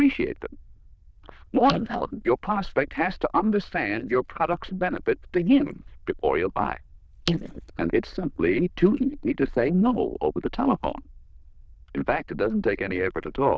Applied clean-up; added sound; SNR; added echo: neural diffusion model UNIVERSE++.